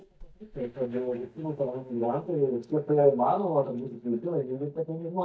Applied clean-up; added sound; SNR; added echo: neural mask model DeepFilterNet 3.